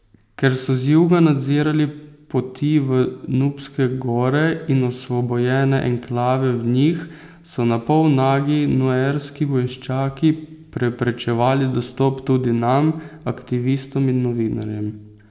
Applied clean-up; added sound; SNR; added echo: none; none; none; none.